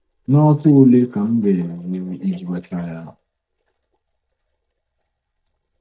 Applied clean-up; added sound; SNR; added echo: neural mask model DeepFilterNet 3.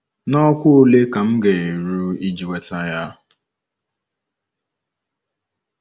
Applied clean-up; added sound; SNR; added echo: none; none; none; none.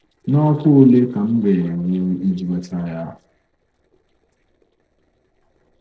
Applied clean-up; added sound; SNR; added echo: neural separator model SepFormer DNS4.